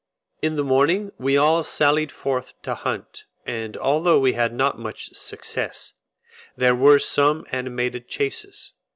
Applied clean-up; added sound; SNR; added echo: none; none; none; none.